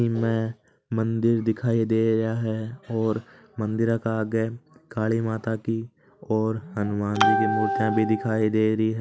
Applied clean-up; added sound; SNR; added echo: none; none; none; none.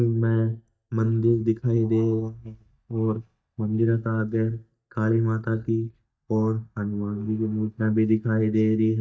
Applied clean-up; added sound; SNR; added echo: neural mask model DeepFilterNet 3.